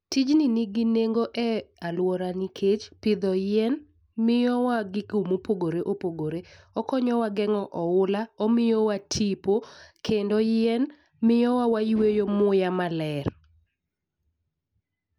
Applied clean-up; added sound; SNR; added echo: none; none; none; none.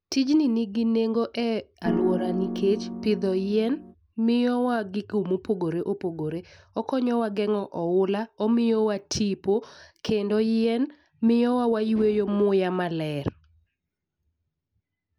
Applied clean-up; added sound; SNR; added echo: none; Piano; 5 dB; none.